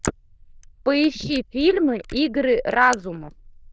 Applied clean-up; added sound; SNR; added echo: neural diffusion model UNIVERSE++.